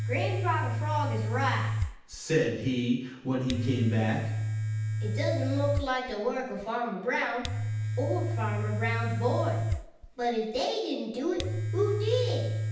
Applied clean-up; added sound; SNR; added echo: none; Domestic sounds, home sounds; 1 dB; reverberation time 0.9 s.